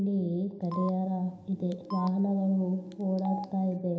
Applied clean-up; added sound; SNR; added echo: none; Telephone; 14 dB; reverberation time 0.9 s.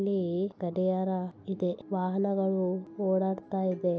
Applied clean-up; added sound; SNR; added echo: none; none; none; none.